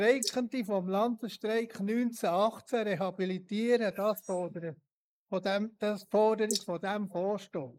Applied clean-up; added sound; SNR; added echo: neural mask model Resemble Enhance denoiser.